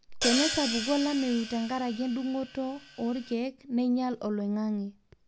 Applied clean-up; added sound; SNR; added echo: none; Hi-hat; 5 dB; none.